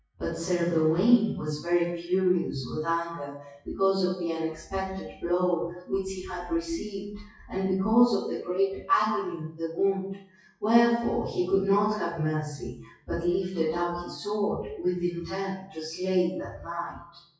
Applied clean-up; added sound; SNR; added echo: classical method WPE with log-MMSE.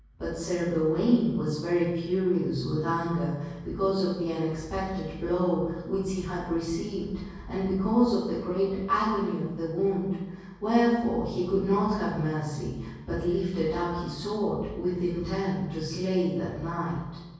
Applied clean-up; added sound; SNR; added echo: none; Wind; 17 dB; reverberation time 1.3 s.